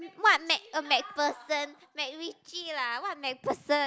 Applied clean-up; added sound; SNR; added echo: none; none; none; none.